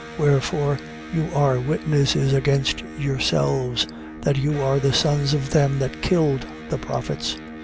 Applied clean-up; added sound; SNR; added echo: none; Electric guitar; 14 dB; none.